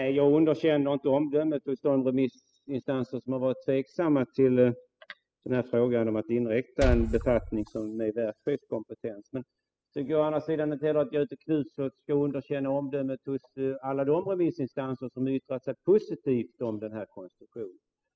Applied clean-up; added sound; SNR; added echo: classical method spectral subtraction.